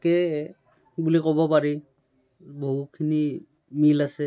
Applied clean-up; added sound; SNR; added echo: none; none; none; none.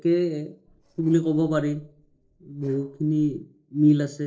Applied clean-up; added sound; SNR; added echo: neural separator model SepFormer DNS4.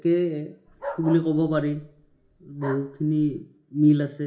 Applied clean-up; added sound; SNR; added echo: none; Bark; 15 dB; reverberation time 0.4 s.